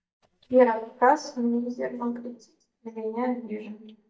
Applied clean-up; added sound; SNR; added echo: neural mask model DeepFilterNet 3.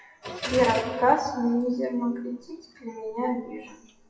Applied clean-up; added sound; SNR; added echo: classical method WPE with log-MMSE.